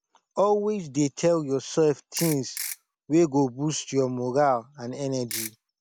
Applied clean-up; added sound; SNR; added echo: none; Ratchet, pawl / Percussion; 9 dB; none.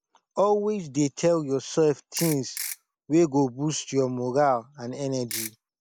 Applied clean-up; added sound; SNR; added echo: neural mask model Resemble Enhance denoiser.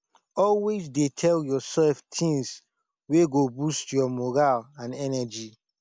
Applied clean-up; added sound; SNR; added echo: none; none; none; none.